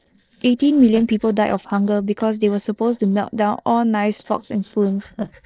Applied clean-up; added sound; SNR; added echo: neural separator model SepFormer DNS4.